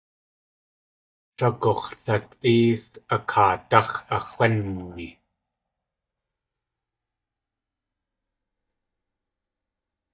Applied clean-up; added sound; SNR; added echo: neural mask model DeepFilterNet 3.